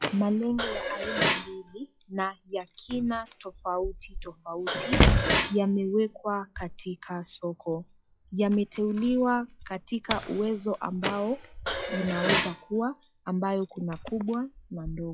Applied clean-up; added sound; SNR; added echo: classical method log-MMSE.